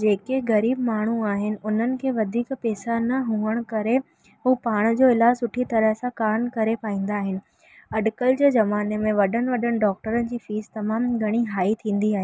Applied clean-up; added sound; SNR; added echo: none; none; none; none.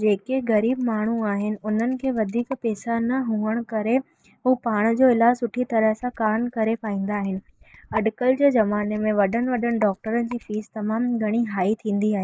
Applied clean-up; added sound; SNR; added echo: neural mask model Resemble Enhance denoiser.